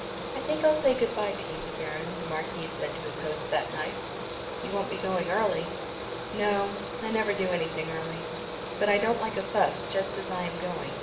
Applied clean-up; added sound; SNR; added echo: none; Mechanical fan; 5 dB; reverberation time 0.9 s.